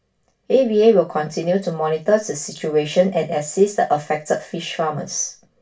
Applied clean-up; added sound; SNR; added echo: none; none; none; reverberation time 0.2 s.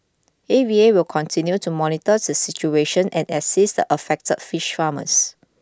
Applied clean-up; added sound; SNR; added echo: none; none; none; none.